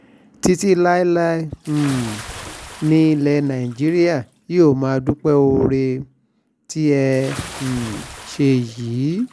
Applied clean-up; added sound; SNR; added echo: none; Bathtub (filling or washing) / Splash, splatter; 19 dB; none.